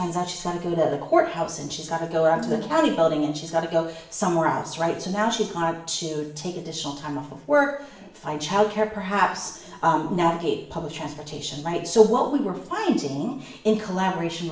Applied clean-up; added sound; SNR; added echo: none; none; none; reverberation time 0.7 s.